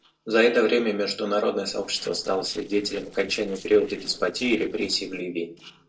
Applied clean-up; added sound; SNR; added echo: neural separator model SepFormer DNS4.